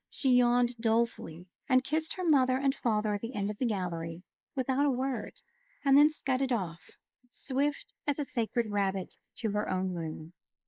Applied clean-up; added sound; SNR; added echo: neural mask model Resemble Enhance denoiser.